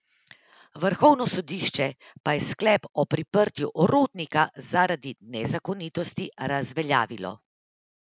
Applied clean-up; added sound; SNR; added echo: none; none; none; none.